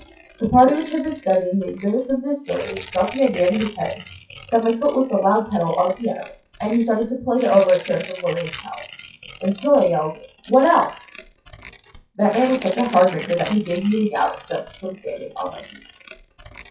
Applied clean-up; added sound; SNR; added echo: classical method WPE with log-MMSE.